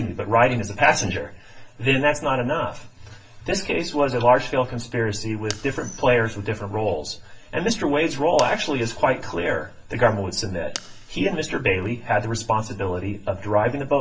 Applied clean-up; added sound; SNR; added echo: none; Fire; 19 dB; reverberation time 0.2 s.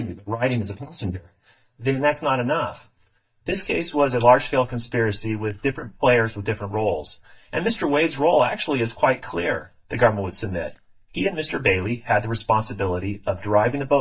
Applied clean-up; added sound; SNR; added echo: neural mask model DeepFilterNet 3.